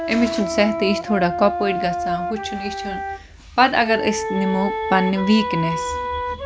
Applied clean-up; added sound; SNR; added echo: none; Wind instrument, woodwind instrument; 5 dB; none.